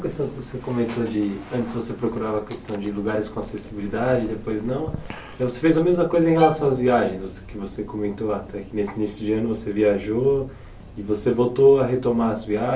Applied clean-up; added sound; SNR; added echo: none; Bowed string instrument; 7 dB; none.